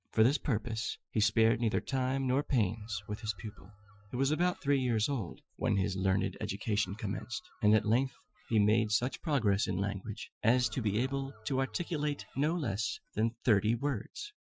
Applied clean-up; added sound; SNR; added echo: classical method Wiener filter.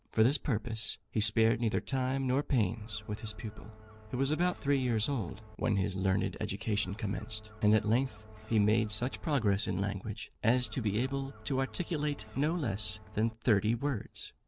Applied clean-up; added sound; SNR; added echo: none; Gull, seagull; 18 dB; none.